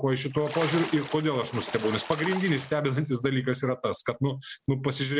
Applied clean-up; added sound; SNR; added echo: none; Splash, splatter; 12 dB; none.